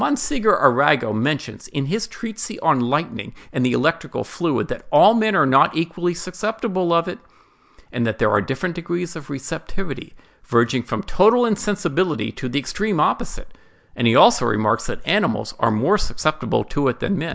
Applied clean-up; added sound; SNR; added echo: none; none; none; none.